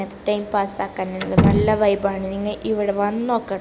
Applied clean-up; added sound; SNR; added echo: none; Slam; 1 dB; none.